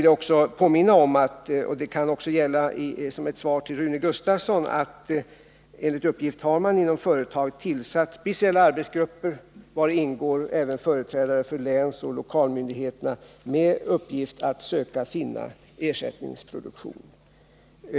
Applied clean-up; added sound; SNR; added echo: none; none; none; none.